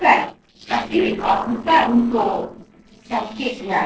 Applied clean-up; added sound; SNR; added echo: neural separator model SepFormer DNS4.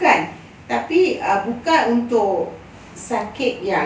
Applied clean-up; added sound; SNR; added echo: none; none; none; none.